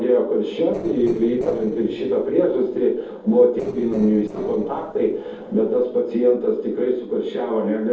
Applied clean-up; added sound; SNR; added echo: neural separator model SepFormer DNS4.